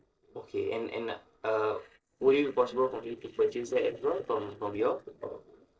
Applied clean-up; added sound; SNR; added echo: neural separator model SepFormer DNS4.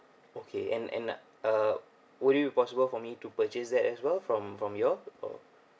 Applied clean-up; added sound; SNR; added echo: none; none; none; none.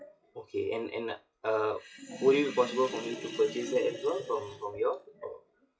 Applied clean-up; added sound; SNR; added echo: classical method WPE with log-MMSE.